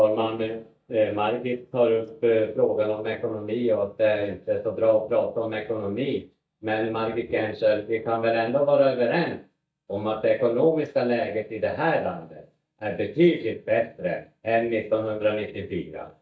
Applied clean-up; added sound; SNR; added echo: neural mask model DeepFilterNet 3.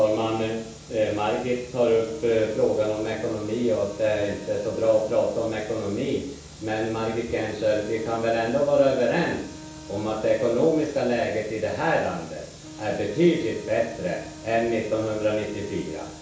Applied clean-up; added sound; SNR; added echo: none; Wind instrument, woodwind instrument; 20 dB; reverberation time 0.7 s.